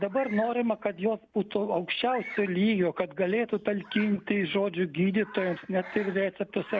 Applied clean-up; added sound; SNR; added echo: none; Bird vocalization, bird call, bird song; 18 dB; none.